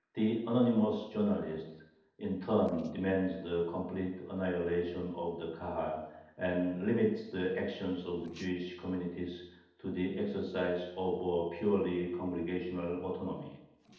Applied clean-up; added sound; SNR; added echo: neural separator model SepFormer DNS4.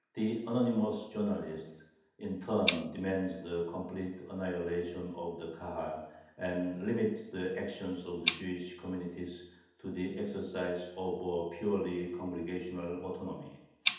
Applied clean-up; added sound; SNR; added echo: none; Tick; 2 dB; reverberation time 0.8 s.